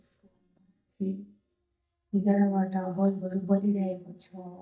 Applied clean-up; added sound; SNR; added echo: neural mask model DeepFilterNet 3.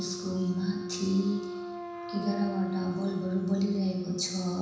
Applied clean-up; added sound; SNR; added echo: none; Wind instrument, woodwind instrument; 8 dB; reverberation time 1.1 s.